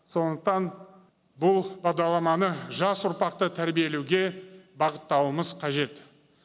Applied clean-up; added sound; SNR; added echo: none; none; none; none.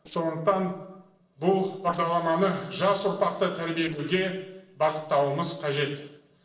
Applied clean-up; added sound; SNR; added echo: neural separator model SepFormer DNS4.